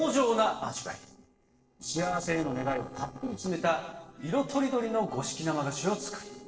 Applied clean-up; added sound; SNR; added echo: neural separator model SepFormer DNS4.